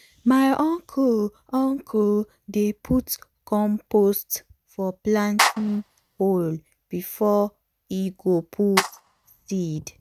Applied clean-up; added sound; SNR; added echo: neural mask model RNNoise.